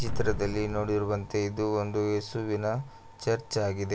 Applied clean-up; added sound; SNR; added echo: none; Boom; 12 dB; none.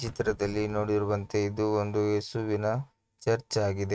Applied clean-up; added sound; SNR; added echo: neural mask model RNNoise.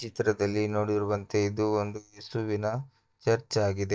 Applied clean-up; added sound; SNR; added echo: neural mask model DeepFilterNet 3.